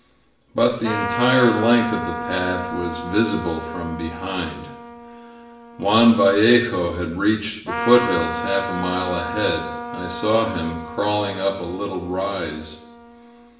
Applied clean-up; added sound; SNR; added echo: none; Trumpet; 9 dB; reverberation time 0.7 s.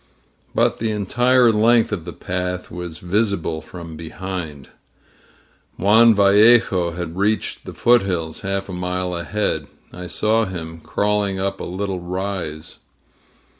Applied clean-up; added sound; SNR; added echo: none; none; none; none.